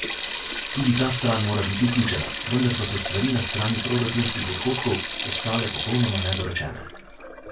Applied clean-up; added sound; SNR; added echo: none; Sink (filling or washing); -2 dB; reverberation time 0.2 s.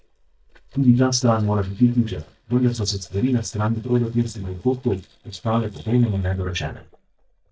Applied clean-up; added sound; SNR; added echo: neural mask model DeepFilterNet 3.